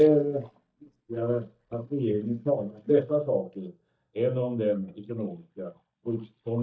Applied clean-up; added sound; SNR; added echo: neural mask model DeepFilterNet 3.